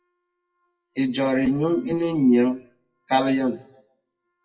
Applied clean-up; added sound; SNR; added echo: classical method WPE with log-MMSE.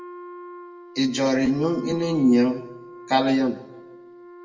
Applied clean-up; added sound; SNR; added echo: none; Wind instrument, woodwind instrument; 18 dB; reverberation time 0.8 s.